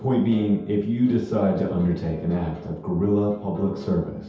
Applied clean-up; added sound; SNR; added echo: none; none; none; reverberation time 0.8 s.